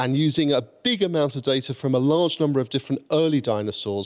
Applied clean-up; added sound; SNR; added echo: none; none; none; none.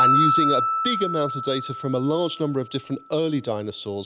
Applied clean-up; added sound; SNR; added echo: none; Piano; 0 dB; none.